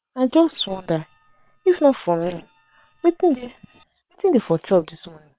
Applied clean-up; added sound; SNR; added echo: neural separator model SepFormer WHAM!.